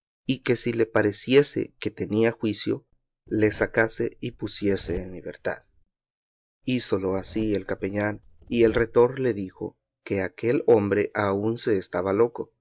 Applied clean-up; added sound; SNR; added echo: none; Zipper (clothing); 19 dB; none.